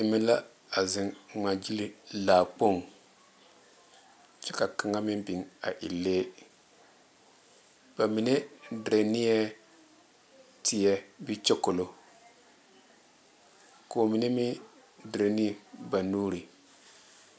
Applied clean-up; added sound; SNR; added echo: none; none; none; none.